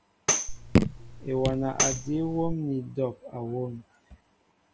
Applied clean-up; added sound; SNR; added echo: none; Raindrop / Drip + Tambourine; -3 dB; none.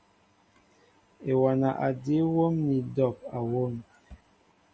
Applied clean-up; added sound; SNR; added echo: none; none; none; none.